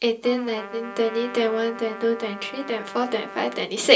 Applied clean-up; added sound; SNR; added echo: none; Trumpet; 14 dB; reverberation time 0.2 s.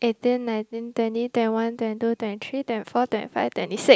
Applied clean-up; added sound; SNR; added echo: none; none; none; none.